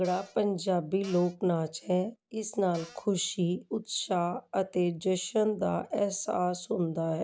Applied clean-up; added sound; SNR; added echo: none; Cupboard open or close; 20 dB; none.